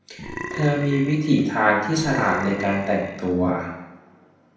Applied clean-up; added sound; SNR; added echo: none; Burping, eructation; 12 dB; reverberation time 0.9 s.